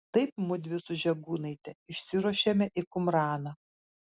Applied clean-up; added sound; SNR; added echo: none; none; none; none.